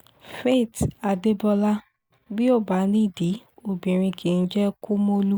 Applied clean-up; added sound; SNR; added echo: none; none; none; none.